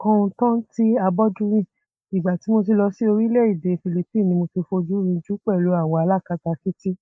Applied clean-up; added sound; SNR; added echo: neural mask model Resemble Enhance denoiser.